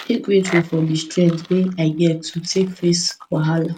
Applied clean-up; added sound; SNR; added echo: neural mask model RNNoise.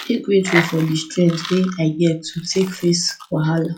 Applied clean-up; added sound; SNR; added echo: classical method log-MMSE.